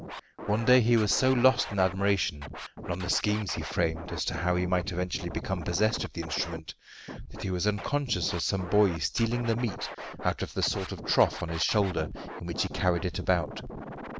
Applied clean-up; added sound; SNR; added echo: none; Scratching (performance technique); 11 dB; none.